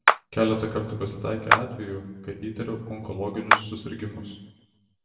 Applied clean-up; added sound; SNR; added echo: none; Clapping; -3 dB; reverberation time 0.9 s.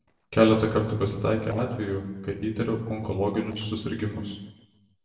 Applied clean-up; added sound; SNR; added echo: neural separator model SepFormer DNS4.